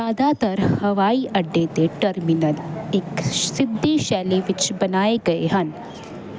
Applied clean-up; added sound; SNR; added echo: none; none; none; none.